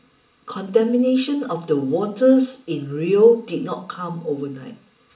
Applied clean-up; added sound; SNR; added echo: none; none; none; reverberation time 0.4 s.